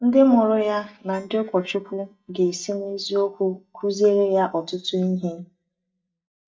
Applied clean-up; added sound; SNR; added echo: neural mask model DeepFilterNet 3.